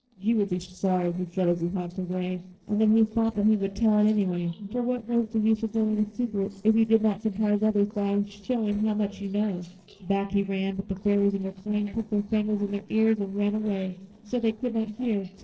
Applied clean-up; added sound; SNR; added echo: neural separator model SepFormer DNS4.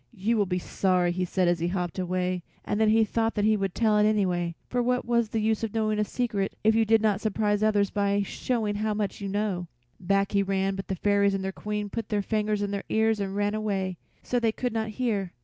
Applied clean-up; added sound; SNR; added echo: none; none; none; none.